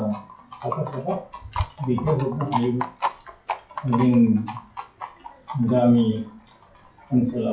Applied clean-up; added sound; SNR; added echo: classical method WPE with log-MMSE.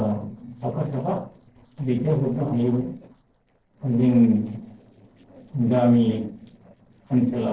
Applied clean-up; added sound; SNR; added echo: neural separator model SepFormer DNS4.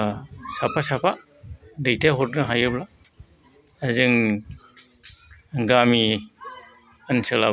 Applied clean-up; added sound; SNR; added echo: none; none; none; none.